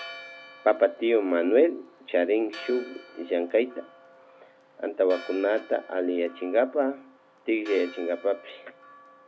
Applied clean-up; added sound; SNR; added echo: none; Church bell; 20 dB; none.